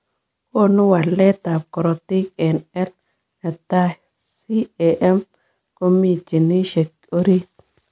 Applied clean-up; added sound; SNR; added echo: none; none; none; none.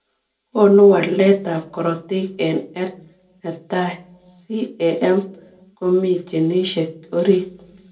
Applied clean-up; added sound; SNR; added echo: none; none; none; reverberation time 0.2 s.